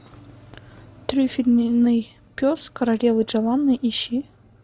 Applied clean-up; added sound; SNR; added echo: none; none; none; none.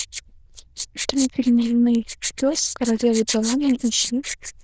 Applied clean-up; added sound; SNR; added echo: neural diffusion model UNIVERSE++.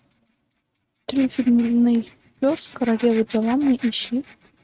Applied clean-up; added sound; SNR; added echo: neural mask model RNNoise.